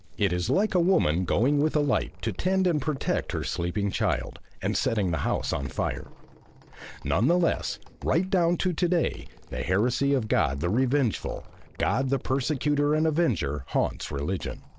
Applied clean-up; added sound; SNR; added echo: neural separator model SepFormer DNS4.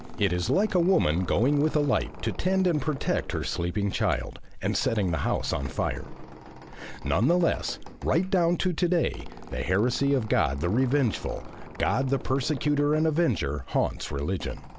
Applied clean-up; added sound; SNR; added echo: none; Squeak; 18 dB; none.